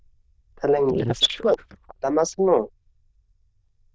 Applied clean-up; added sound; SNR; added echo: neural diffusion model UNIVERSE++.